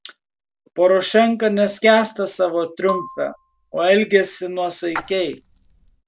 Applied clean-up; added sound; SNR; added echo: none; Splash, splatter + Marimba, xylophone; 14 dB; none.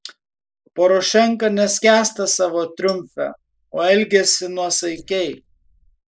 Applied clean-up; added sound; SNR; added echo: neural mask model Resemble Enhance denoiser.